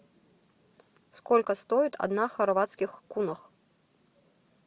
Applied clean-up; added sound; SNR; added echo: none; none; none; none.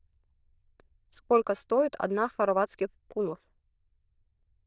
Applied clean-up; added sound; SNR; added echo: neural diffusion model UNIVERSE++.